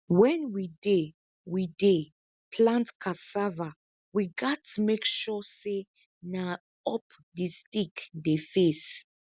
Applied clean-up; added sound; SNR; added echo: none; none; none; none.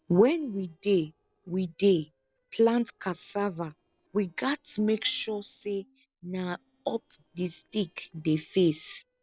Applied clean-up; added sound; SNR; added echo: neural separator model SepFormer DNS4.